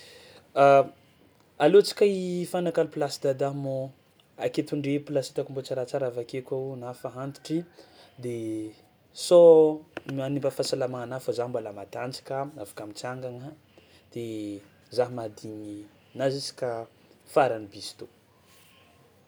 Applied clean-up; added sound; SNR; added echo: none; none; none; none.